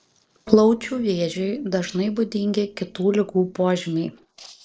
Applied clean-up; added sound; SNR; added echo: neural separator model SepFormer DNS4.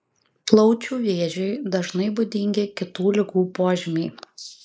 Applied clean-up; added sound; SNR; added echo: neural mask model Resemble Enhance denoiser.